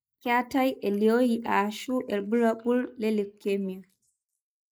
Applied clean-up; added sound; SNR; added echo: neural mask model Resemble Enhance denoiser.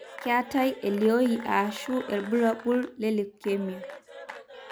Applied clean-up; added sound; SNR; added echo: none; Applause / Cheering / Clapping; 15 dB; none.